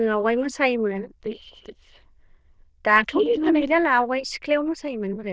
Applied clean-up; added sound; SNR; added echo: neural diffusion model UNIVERSE++.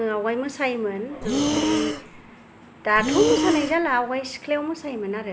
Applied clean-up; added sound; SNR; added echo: none; Breathing; 0 dB; none.